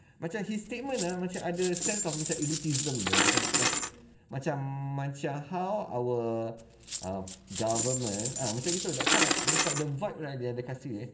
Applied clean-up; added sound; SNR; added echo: none; Coin (dropping); -2 dB; reverberation time 1.2 s.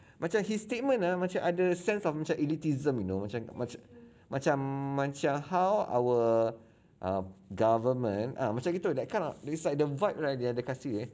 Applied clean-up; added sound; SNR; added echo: none; none; none; none.